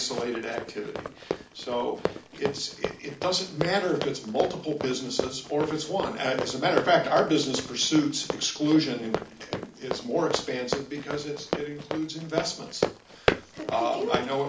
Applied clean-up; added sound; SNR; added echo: none; Run; 6 dB; reverberation time 0.4 s.